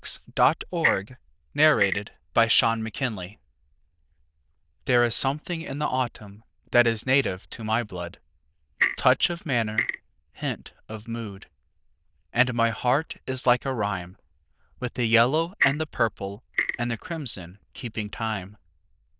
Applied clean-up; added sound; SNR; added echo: neural diffusion model UNIVERSE++.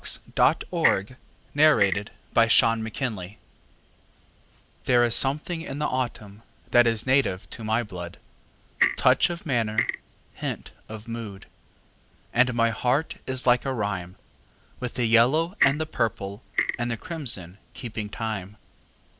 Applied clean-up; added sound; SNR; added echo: none; Clock; 5 dB; none.